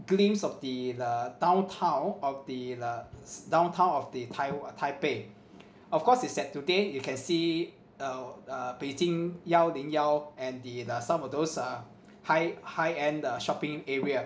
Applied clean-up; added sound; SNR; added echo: none; none; none; none.